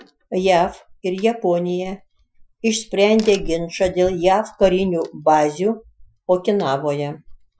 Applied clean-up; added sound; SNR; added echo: classical method Wiener filter.